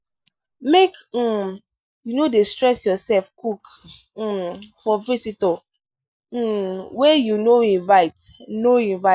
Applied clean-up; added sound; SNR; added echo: neural mask model Resemble Enhance denoiser.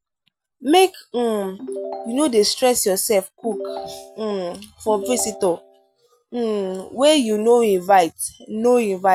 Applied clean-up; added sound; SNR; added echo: none; Ringtone / Chime; 13 dB; none.